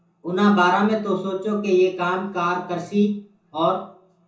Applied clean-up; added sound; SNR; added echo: none; none; none; reverberation time 0.6 s.